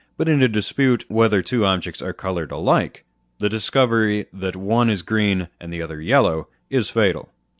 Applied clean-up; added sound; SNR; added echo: none; none; none; none.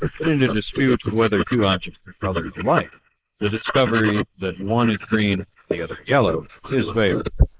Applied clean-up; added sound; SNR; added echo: neural mask model Resemble Enhance denoiser.